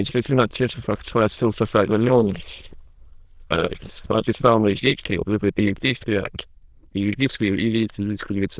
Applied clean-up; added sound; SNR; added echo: neural diffusion model UNIVERSE++.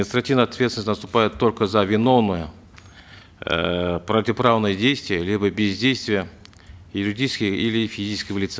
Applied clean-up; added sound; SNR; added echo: none; none; none; none.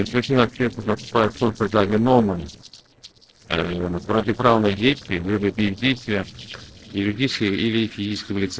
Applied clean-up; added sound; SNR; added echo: neural separator model SepFormer DNS4.